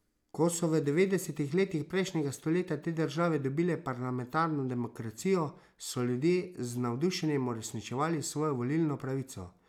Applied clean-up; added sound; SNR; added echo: none; none; none; none.